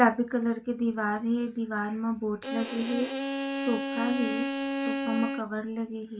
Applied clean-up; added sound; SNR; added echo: none; Bowed string instrument; 3 dB; reverberation time 0.2 s.